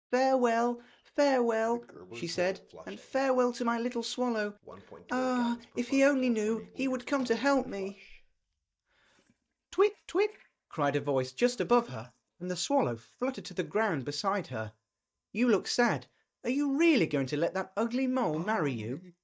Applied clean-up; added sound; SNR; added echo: neural mask model DeepFilterNet 3.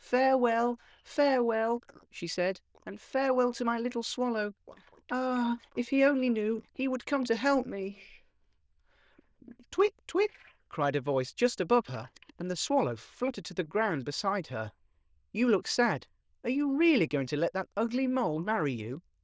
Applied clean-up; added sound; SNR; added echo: neural diffusion model UNIVERSE++.